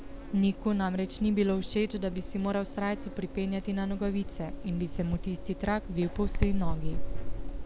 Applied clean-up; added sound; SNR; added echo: none; Cricket; 1 dB; none.